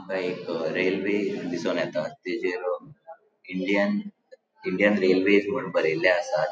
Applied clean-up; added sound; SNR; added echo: none; none; none; none.